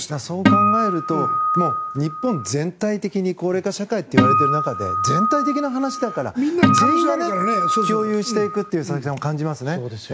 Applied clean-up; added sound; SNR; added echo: none; Acoustic guitar; -2 dB; none.